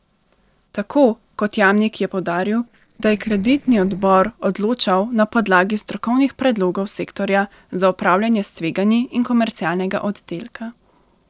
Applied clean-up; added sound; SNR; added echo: neural separator model SepFormer DNS4.